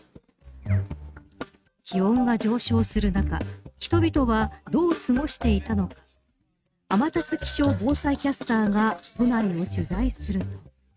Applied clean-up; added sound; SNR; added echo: neural mask model RNNoise.